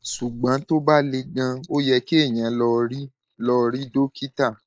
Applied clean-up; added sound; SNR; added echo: neural mask model Resemble Enhance denoiser.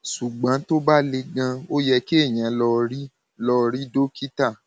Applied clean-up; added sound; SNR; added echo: none; none; none; none.